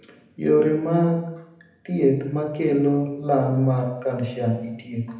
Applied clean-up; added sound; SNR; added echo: none; none; none; reverberation time 0.8 s.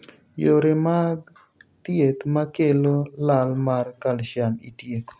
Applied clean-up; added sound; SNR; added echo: none; none; none; none.